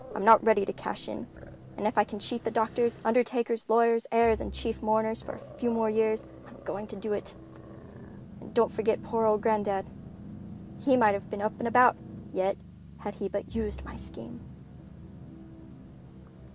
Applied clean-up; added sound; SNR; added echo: none; Growling + Musical instrument; 15 dB; none.